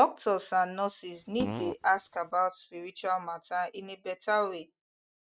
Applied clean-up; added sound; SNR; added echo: neural mask model RNNoise.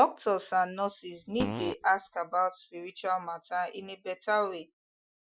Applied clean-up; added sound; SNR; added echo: classical method Wiener filter.